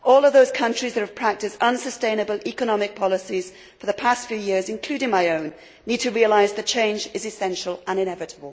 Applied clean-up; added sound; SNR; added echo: none; none; none; none.